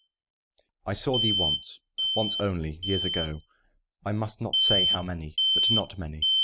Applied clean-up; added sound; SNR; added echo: neural mask model RNNoise.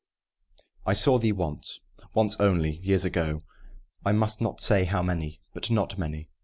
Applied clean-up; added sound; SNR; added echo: none; none; none; none.